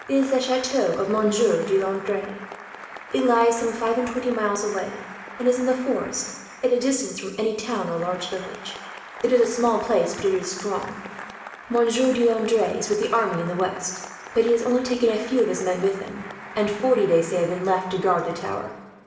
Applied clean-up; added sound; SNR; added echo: none; Applause; 16 dB; reverberation time 1.2 s.